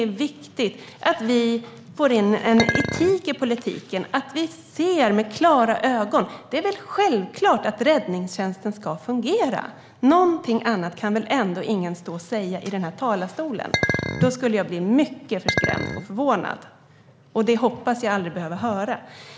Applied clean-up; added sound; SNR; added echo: none; Chink, clink; 3 dB; none.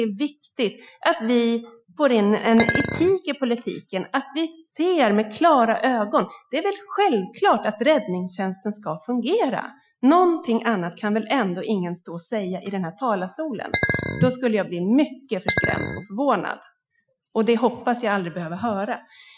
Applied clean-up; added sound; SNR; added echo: classical method Wiener filter.